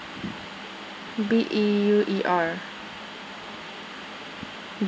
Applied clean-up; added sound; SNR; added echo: none; none; none; none.